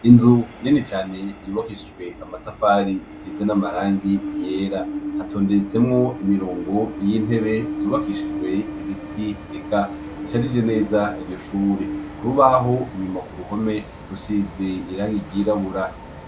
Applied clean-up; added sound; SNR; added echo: none; Train; 10 dB; none.